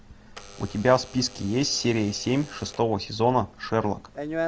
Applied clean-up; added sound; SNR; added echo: none; Alarm / Door; 12 dB; none.